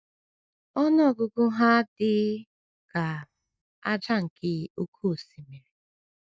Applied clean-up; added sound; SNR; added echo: neural mask model DeepFilterNet 3.